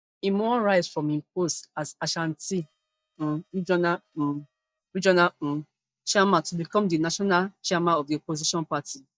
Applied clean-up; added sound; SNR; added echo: neural mask model DeepFilterNet 3.